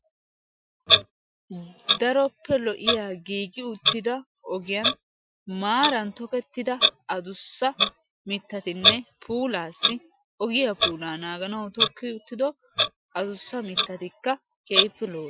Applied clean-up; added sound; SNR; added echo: classical method Wiener filter.